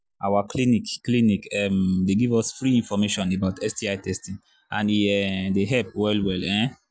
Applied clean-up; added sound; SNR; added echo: none; none; none; none.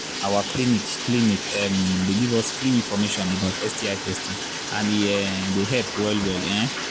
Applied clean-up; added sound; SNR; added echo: none; Bathtub (filling or washing); 6 dB; none.